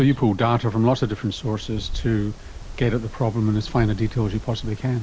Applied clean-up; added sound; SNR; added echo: none; Wind; 12 dB; none.